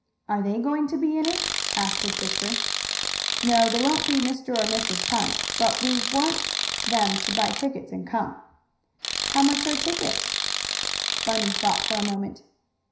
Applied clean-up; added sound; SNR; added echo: none; Tools; 0 dB; reverberation time 0.5 s.